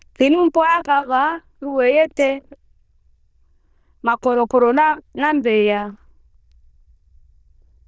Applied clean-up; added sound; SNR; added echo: neural diffusion model UNIVERSE++.